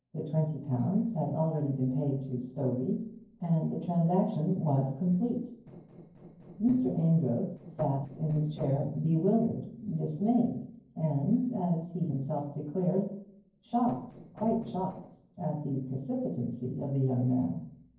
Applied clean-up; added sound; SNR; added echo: neural separator model SepFormer DNS4.